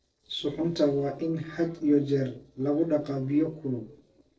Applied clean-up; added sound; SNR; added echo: neural separator model SepFormer DNS4.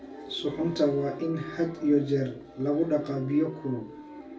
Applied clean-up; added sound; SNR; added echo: none; Wind instrument, woodwind instrument; 18 dB; reverberation time 0.3 s.